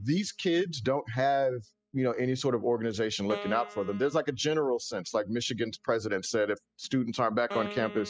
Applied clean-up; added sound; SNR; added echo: classical method spectral subtraction.